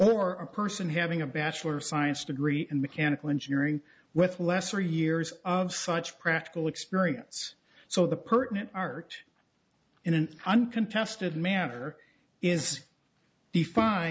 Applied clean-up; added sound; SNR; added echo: none; none; none; none.